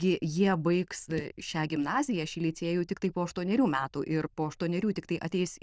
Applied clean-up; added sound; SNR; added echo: neural diffusion model UNIVERSE++.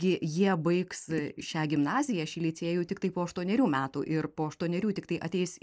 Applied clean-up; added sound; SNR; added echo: neural mask model Resemble Enhance denoiser.